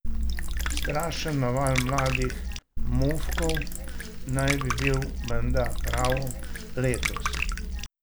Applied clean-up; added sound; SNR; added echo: none; Water / Liquid; -2 dB; none.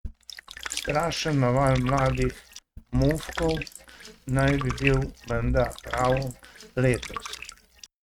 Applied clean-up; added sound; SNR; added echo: neural mask model RNNoise.